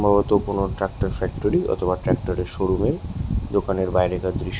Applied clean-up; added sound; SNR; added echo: none; none; none; none.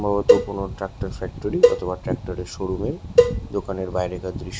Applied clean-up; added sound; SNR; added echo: none; Cowbell; -4 dB; none.